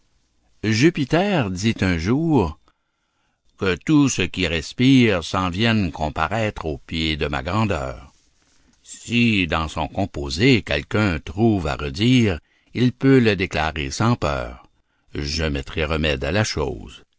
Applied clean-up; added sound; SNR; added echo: none; none; none; none.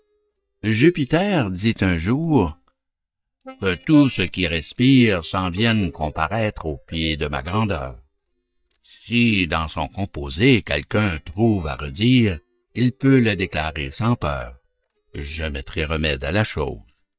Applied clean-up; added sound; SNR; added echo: neural mask model DeepFilterNet 3.